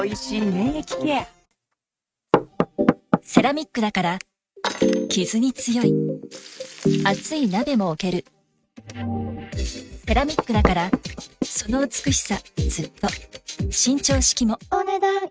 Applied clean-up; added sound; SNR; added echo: neural mask model RNNoise.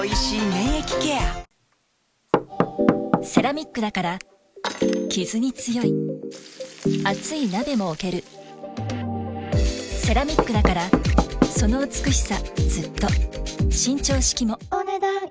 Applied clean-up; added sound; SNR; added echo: none; Knock / Wood; 3 dB; none.